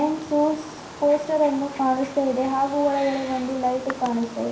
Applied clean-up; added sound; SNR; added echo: none; Wild animals; 15 dB; reverberation time 0.6 s.